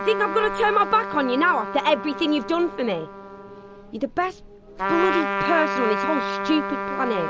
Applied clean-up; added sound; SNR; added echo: none; Trumpet; 5 dB; none.